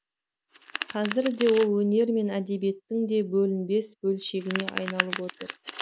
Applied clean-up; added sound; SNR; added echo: none; Domestic sounds, home sounds; 11 dB; none.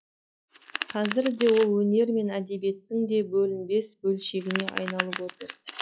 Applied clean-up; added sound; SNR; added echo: classical method log-MMSE.